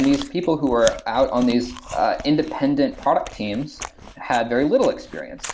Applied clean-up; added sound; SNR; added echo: none; Chewing, mastication; 16 dB; none.